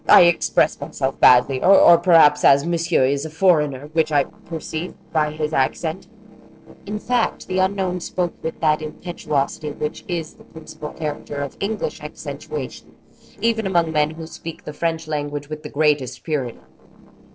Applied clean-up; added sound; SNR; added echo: neural separator model SepFormer DNS4.